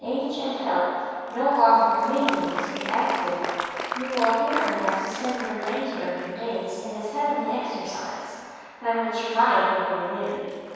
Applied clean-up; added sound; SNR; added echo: none; Applause; 10 dB; reverberation time 2.2 s.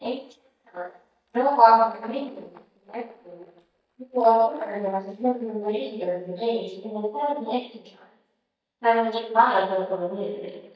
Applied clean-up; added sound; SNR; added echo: neural mask model DeepFilterNet 3.